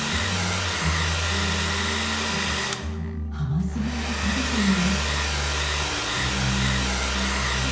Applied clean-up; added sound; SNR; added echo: none; Domestic sounds, home sounds; 1 dB; reverberation time 0.6 s.